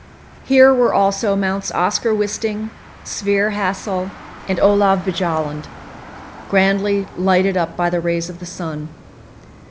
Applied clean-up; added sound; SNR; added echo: none; Motor vehicle (road); 20 dB; none.